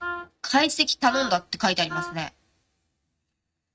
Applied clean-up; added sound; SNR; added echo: neural mask model RNNoise.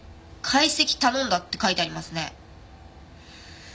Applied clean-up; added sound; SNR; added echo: none; none; none; none.